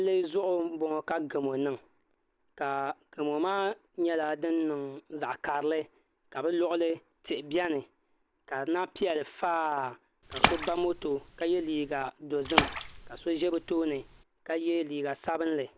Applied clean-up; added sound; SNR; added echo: none; Splash, splatter; 0 dB; none.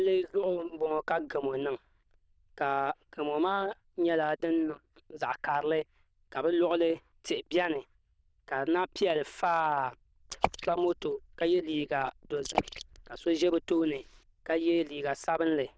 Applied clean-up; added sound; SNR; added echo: neural diffusion model UNIVERSE++.